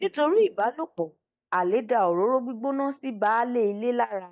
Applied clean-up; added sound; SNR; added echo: neural mask model DeepFilterNet 3.